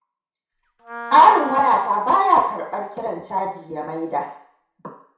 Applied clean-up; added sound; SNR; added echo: none; Wind instrument, woodwind instrument; 14 dB; reverberation time 0.6 s.